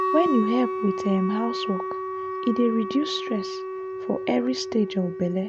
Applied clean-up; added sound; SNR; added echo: none; Wind instrument, woodwind instrument; 4 dB; none.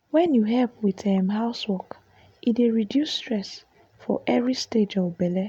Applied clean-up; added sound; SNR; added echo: none; none; none; none.